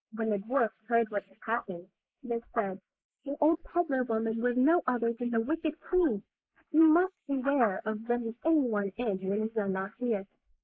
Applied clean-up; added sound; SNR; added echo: neural mask model Resemble Enhance denoiser.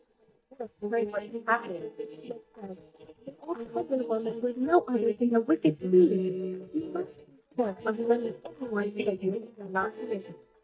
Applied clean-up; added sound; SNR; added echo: neural mask model DeepFilterNet 3.